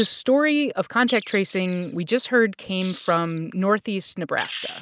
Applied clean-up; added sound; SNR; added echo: neural mask model RNNoise.